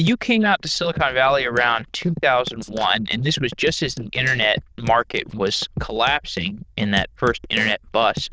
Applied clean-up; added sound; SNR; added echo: neural diffusion model UNIVERSE++.